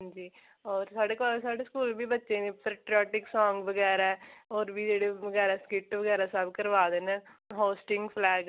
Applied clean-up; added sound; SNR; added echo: none; none; none; none.